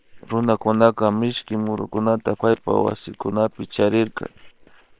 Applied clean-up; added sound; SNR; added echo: neural separator model SepFormer WHAM!.